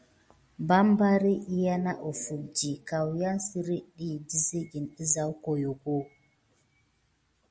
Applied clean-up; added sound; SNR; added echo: none; none; none; none.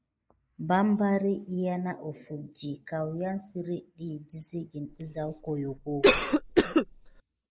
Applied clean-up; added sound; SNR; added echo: neural mask model Resemble Enhance denoiser.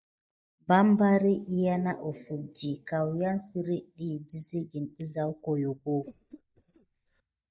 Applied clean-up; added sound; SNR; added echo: neural mask model DeepFilterNet 3.